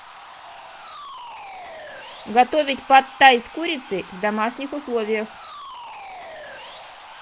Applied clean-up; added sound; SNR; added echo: none; Sawing; 15 dB; none.